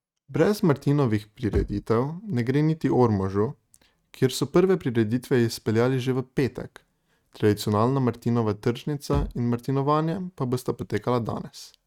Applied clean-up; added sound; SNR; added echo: neural mask model RNNoise.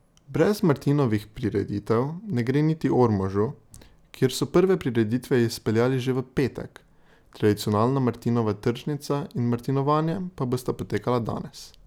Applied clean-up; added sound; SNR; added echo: none; none; none; none.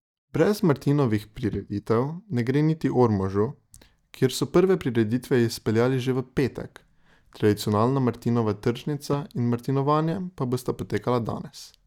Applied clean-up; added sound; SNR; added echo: neural mask model DeepFilterNet 3.